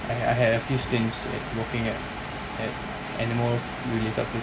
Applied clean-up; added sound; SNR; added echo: none; none; none; none.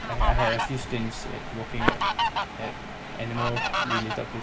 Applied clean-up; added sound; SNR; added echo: none; Fowl; -3 dB; none.